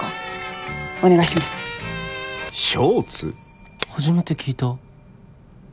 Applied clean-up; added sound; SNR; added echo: none; Camera; 12 dB; none.